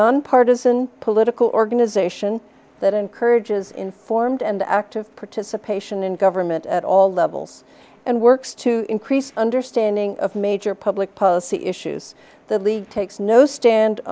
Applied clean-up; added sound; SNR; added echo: none; none; none; none.